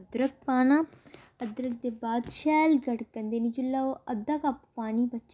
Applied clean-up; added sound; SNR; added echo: none; none; none; none.